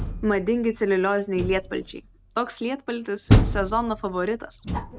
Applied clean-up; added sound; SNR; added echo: none; Door; 1 dB; none.